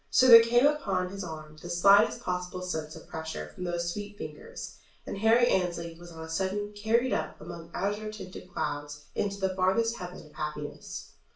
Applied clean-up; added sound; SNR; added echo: none; none; none; reverberation time 0.4 s.